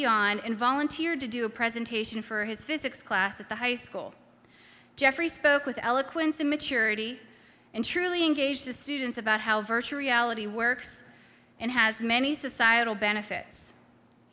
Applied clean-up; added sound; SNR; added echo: none; none; none; none.